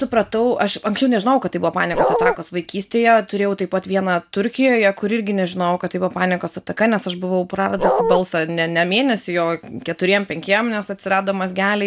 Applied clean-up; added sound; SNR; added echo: none; Bark; -2 dB; none.